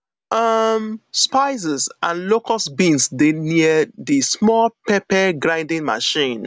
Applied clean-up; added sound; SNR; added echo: none; none; none; none.